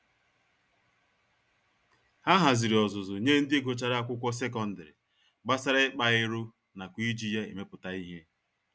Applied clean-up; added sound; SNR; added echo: none; none; none; none.